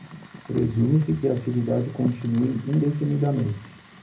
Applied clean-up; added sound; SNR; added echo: none; Fire; 15 dB; reverberation time 0.4 s.